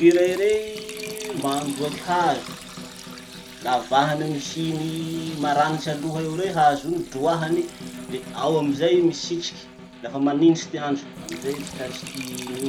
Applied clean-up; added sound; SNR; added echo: none; Liquid + Snare drum; 14 dB; none.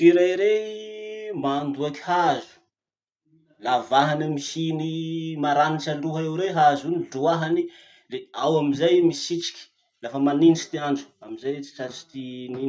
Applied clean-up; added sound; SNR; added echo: none; none; none; none.